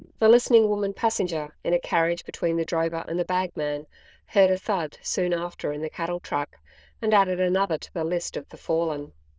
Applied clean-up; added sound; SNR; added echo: neural diffusion model UNIVERSE++.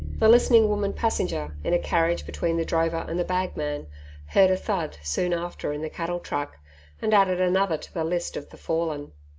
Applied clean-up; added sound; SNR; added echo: none; Bass guitar; 13 dB; none.